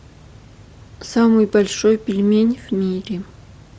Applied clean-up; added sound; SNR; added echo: none; none; none; none.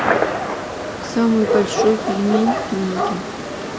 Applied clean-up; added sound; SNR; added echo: none; Gunshot, gunfire; 1 dB; none.